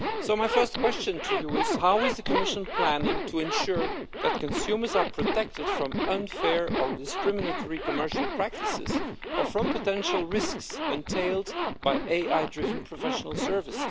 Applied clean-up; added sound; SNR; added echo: none; Zipper (clothing); 1 dB; none.